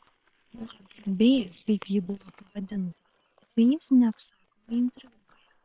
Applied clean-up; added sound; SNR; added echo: neural separator model SepFormer WHAM!.